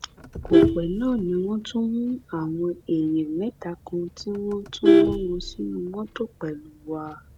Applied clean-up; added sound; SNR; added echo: none; Vehicle horn, car horn, honking; -2 dB; none.